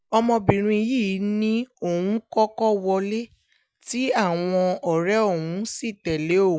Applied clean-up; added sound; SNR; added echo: none; none; none; none.